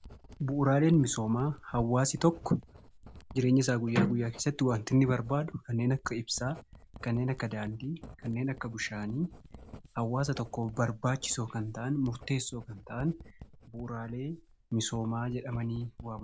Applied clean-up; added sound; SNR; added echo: none; Writing; 19 dB; none.